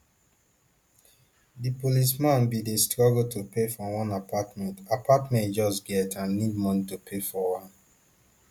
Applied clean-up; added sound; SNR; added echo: none; none; none; none.